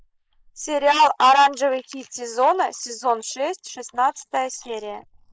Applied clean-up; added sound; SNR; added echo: neural mask model Resemble Enhance denoiser.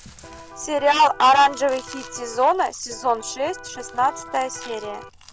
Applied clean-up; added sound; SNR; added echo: none; Chewing, mastication + Electric guitar; 17 dB; none.